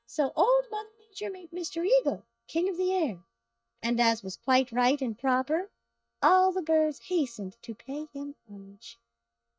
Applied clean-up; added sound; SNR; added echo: neural mask model DeepFilterNet 3.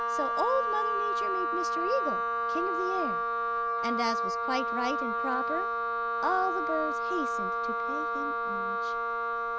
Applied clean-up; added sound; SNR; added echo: none; Wind instrument, woodwind instrument; -5 dB; none.